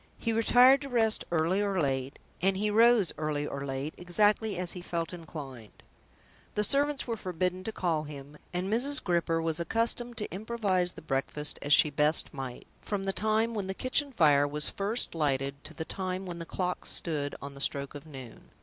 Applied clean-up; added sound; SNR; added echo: none; none; none; none.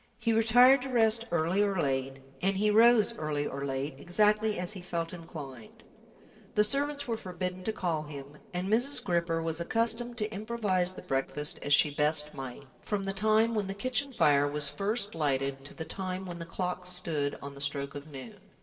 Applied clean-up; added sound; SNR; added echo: neural separator model SepFormer DNS4.